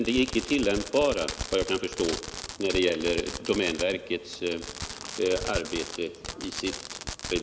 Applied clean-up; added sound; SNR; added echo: none; Fireworks; 9 dB; none.